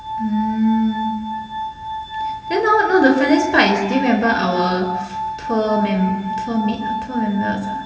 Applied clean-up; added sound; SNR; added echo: none; Glass; 7 dB; reverberation time 1.4 s.